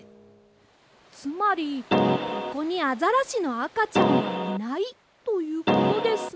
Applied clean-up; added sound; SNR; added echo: none; Keyboard (musical); -5 dB; none.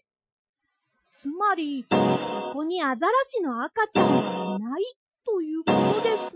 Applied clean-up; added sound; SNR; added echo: classical method Wiener filter.